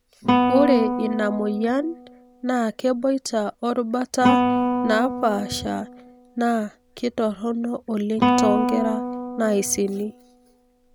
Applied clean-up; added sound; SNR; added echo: none; Guitar; 2 dB; none.